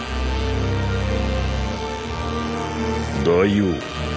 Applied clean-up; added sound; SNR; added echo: none; Fart; 14 dB; none.